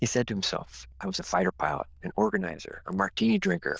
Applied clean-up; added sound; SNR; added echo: neural diffusion model UNIVERSE++.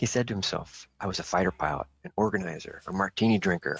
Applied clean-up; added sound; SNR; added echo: neural mask model RNNoise.